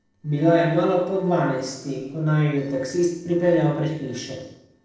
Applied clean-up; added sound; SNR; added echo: neural separator model SepFormer DNS4.